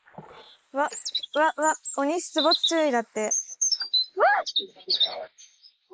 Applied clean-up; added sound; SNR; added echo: neural mask model Resemble Enhance denoiser.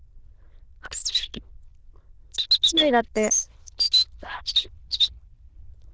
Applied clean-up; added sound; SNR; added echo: neural diffusion model UNIVERSE++.